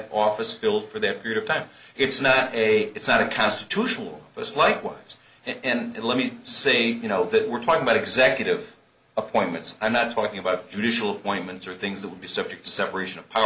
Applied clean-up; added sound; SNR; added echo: none; none; none; none.